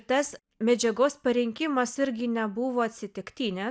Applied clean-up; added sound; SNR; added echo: none; none; none; none.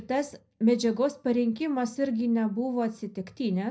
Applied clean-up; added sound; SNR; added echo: none; none; none; reverberation time 0.5 s.